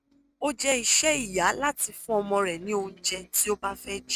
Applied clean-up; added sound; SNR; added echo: neural mask model RNNoise.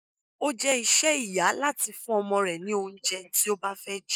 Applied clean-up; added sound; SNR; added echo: neural mask model Resemble Enhance denoiser.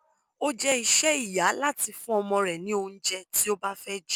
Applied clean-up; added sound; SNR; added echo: none; none; none; none.